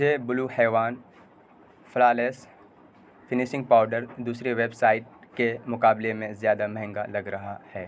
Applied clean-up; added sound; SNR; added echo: none; none; none; none.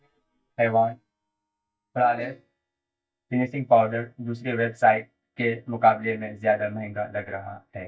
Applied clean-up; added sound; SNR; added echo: neural mask model DeepFilterNet 3.